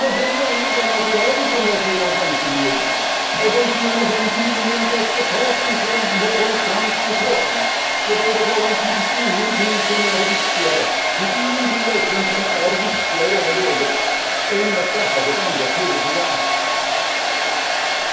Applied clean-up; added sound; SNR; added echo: none; Domestic sounds, home sounds; -4 dB; reverberation time 0.7 s.